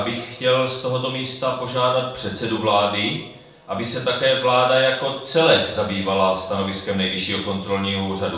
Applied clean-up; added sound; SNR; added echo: none; none; none; reverberation time 0.7 s.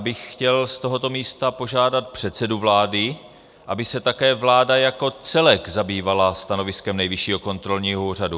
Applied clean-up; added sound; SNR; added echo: none; none; none; none.